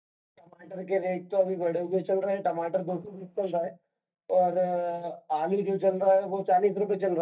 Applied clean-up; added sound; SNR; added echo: neural mask model DeepFilterNet 3.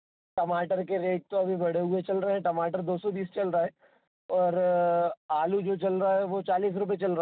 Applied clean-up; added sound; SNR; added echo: none; none; none; none.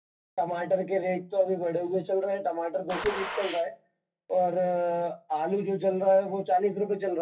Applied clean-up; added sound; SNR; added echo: classical method WPE with log-MMSE.